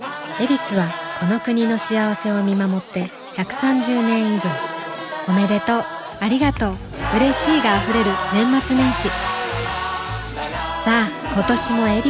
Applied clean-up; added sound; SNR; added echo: none; none; none; none.